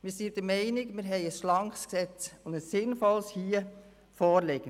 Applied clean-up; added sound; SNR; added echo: none; none; none; none.